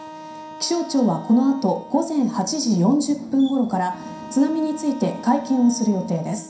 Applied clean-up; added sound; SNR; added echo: none; Wind instrument, woodwind instrument; 18 dB; reverberation time 0.5 s.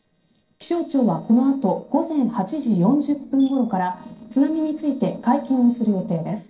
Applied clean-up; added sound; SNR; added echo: neural separator model SepFormer DNS4.